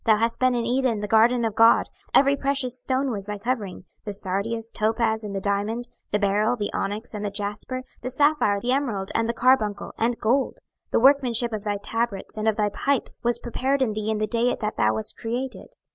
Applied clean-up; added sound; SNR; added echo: none; none; none; none.